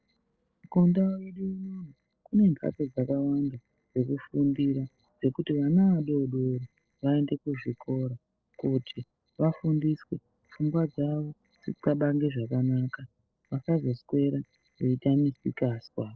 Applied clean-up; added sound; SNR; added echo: neural separator model SepFormer DNS4.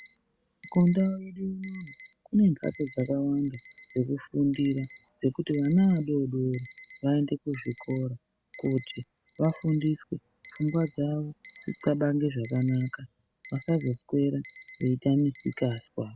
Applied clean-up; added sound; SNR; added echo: none; Alarm; 17 dB; none.